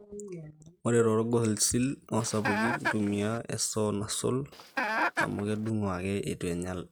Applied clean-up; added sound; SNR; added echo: neural mask model RNNoise.